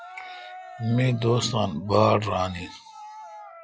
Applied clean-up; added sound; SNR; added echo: classical method log-MMSE.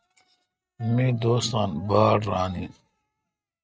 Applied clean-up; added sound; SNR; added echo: neural mask model RNNoise.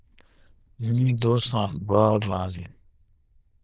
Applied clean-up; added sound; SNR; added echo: neural diffusion model UNIVERSE++.